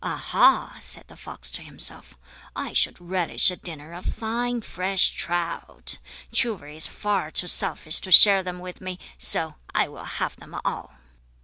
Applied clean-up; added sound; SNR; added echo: none; none; none; none.